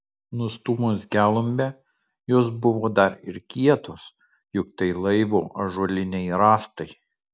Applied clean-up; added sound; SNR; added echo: none; none; none; none.